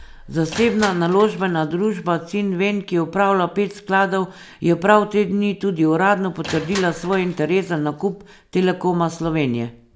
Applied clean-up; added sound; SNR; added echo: none; Crushing; 18 dB; none.